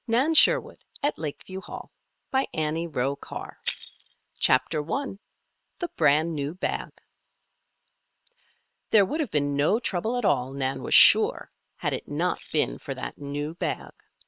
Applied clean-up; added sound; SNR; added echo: neural separator model SepFormer WHAM!.